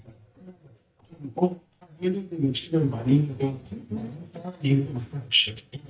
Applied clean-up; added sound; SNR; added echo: neural mask model DeepFilterNet 3.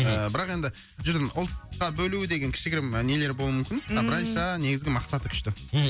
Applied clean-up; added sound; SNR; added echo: none; none; none; none.